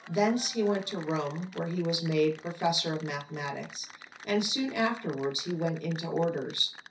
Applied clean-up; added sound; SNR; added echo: none; Applause / Cheering; 19 dB; reverberation time 0.3 s.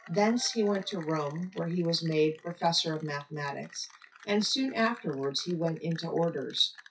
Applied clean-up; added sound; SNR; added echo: classical method WPE with log-MMSE.